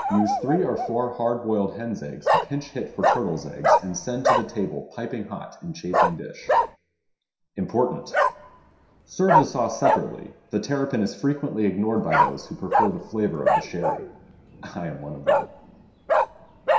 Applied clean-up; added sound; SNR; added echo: none; Bark; -2 dB; reverberation time 0.7 s.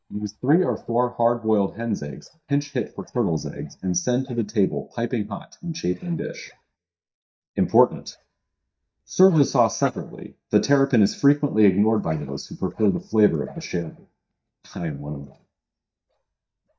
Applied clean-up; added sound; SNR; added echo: neural mask model DeepFilterNet 3.